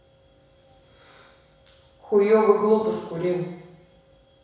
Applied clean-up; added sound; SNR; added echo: none; none; none; reverberation time 1.1 s.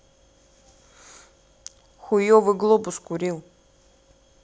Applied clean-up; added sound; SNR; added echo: none; none; none; none.